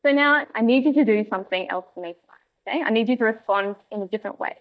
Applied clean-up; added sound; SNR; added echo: neural mask model DeepFilterNet 3.